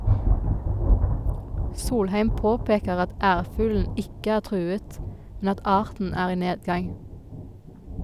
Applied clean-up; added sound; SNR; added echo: none; Thunder; 1 dB; none.